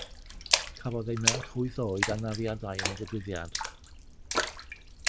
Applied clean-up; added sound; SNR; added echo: none; Splash, splatter; -2 dB; none.